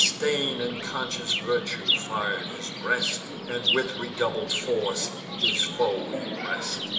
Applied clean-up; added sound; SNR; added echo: none; Chirp, tweet; 1 dB; reverberation time 0.8 s.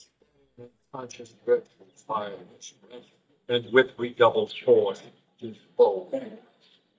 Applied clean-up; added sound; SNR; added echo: neural mask model DeepFilterNet 3.